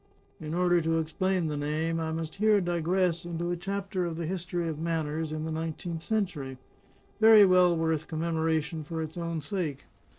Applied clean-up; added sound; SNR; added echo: neural separator model SepFormer DNS4.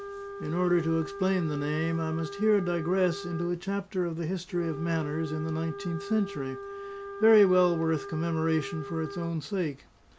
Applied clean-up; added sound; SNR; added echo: none; Wind instrument, woodwind instrument; 12 dB; none.